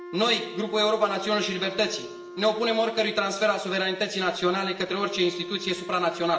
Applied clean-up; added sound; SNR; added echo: none; Wind instrument, woodwind instrument; 15 dB; reverberation time 1.1 s.